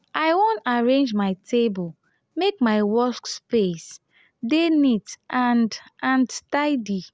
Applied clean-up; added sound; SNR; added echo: none; none; none; none.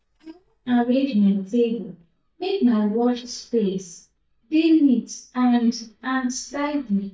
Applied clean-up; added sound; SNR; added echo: neural mask model DeepFilterNet 3.